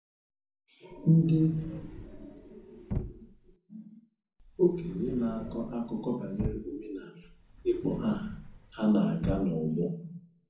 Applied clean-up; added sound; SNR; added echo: none; Sliding door / Slam / Wood; 11 dB; reverberation time 0.7 s.